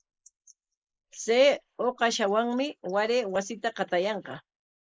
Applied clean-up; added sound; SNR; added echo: neural mask model Resemble Enhance denoiser.